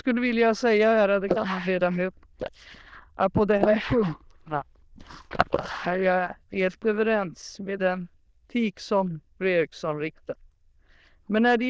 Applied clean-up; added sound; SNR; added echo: neural diffusion model UNIVERSE++.